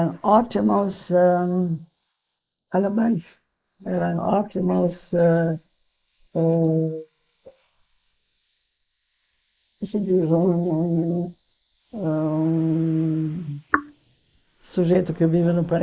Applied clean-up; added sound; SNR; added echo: neural mask model Resemble Enhance denoiser.